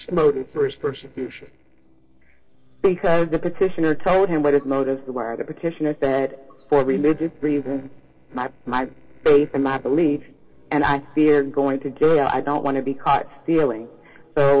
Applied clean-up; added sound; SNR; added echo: neural separator model SepFormer DNS4.